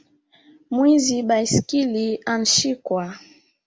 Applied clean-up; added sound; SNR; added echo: none; none; none; none.